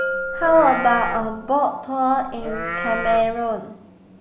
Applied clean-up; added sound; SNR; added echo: none; Livestock, farm animals, working animals + Bell; 7 dB; none.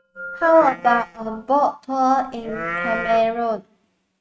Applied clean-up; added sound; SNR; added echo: neural mask model RNNoise.